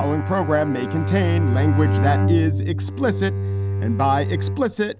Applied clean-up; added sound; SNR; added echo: none; Bowed string instrument + Bowed string instrument; -1 dB; none.